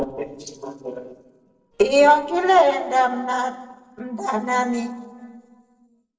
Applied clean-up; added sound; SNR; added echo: neural separator model SepFormer DNS4.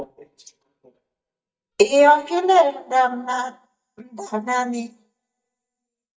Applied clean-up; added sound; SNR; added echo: neural mask model DeepFilterNet 3.